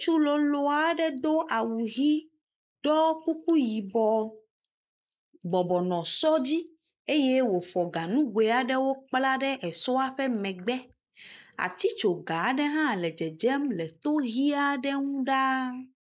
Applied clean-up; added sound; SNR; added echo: neural mask model Resemble Enhance denoiser.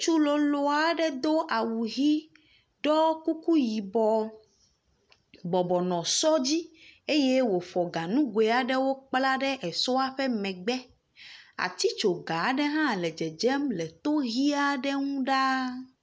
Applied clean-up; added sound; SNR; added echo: none; none; none; none.